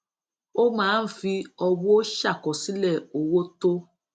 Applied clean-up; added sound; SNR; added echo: none; none; none; none.